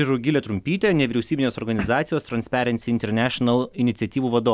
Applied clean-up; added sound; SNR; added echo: none; none; none; none.